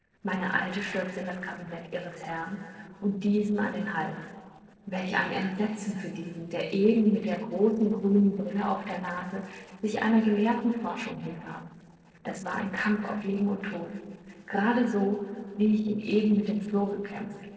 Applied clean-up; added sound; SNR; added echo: neural separator model SepFormer DNS4.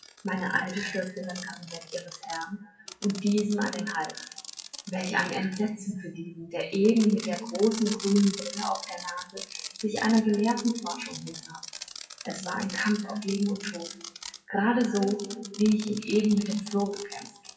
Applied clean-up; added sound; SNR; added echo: classical method WPE with log-MMSE.